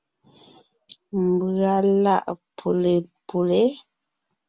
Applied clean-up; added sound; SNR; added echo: none; none; none; none.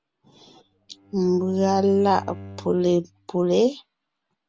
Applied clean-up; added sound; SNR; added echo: none; Bowed string instrument; 18 dB; none.